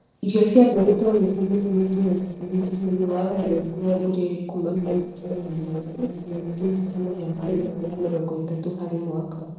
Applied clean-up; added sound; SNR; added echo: neural separator model SepFormer DNS4.